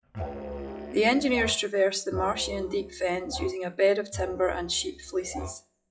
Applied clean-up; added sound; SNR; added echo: classical method WPE with log-MMSE.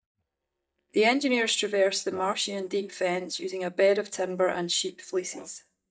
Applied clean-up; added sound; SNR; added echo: neural mask model DeepFilterNet 3.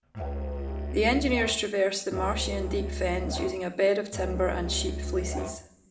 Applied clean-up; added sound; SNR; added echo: none; Musical instrument; 4 dB; reverberation time 0.6 s.